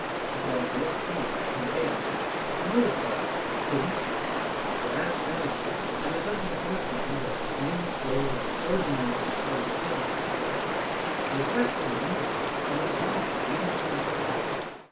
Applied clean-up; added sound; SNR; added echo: none; Stream; -5 dB; reverberation time 0.2 s.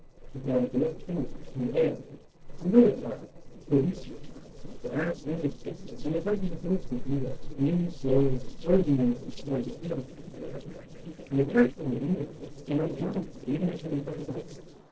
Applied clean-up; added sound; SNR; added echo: neural separator model SepFormer DNS4.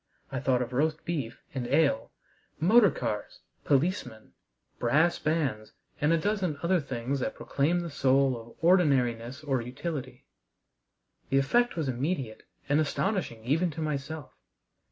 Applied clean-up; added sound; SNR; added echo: none; none; none; none.